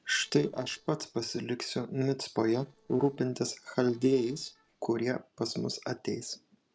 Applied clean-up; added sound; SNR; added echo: neural separator model SepFormer DNS4.